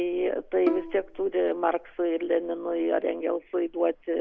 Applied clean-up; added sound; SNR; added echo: none; Bowed string instrument; 9 dB; none.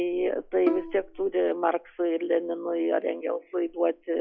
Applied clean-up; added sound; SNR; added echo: classical method log-MMSE.